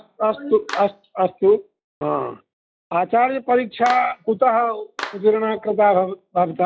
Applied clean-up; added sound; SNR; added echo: classical method log-MMSE.